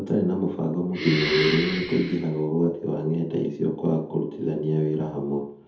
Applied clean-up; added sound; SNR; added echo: none; Breathing; 4 dB; reverberation time 0.5 s.